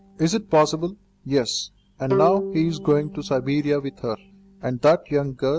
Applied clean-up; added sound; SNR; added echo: none; Bowed string instrument; 9 dB; none.